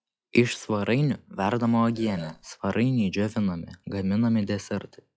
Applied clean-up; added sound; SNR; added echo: classical method log-MMSE.